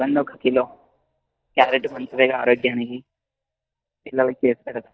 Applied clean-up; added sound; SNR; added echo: neural mask model DeepFilterNet 3.